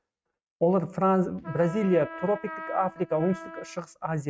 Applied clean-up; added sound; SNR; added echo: neural mask model RNNoise.